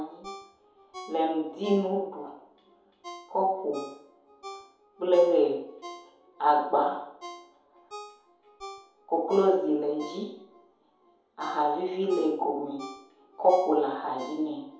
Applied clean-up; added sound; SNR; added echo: none; Ringtone; 18 dB; reverberation time 0.8 s.